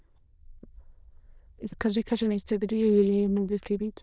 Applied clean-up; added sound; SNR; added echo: neural diffusion model UNIVERSE++.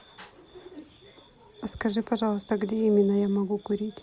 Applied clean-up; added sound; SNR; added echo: none; none; none; none.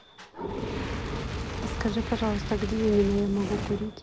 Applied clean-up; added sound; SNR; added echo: none; Fire; 4 dB; none.